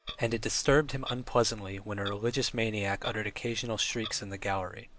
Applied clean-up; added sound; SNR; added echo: none; Clock; 18 dB; none.